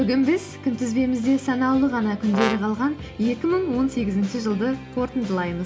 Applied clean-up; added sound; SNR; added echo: none; Brass instrument; 7 dB; none.